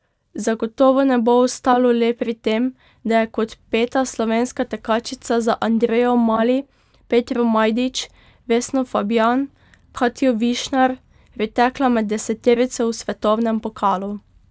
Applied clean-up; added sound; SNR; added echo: neural mask model DeepFilterNet 3.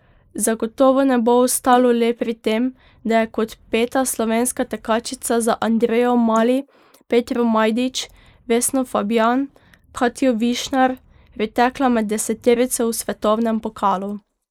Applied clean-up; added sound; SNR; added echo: neural mask model Resemble Enhance denoiser.